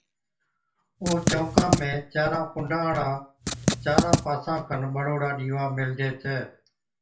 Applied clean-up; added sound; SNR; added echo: none; Writing; -4 dB; reverberation time 0.3 s.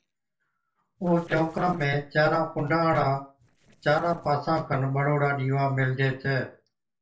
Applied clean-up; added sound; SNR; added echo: neural separator model SepFormer DNS4.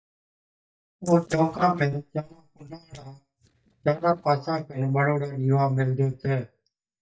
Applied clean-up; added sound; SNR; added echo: neural mask model DeepFilterNet 3.